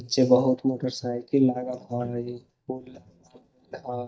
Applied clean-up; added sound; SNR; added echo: neural mask model DeepFilterNet 3.